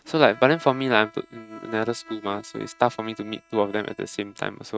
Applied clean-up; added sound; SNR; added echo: neural mask model RNNoise.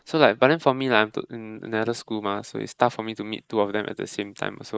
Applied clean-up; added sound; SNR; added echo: neural mask model Resemble Enhance denoiser.